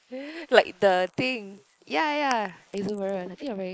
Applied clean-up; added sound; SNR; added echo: neural mask model Resemble Enhance denoiser.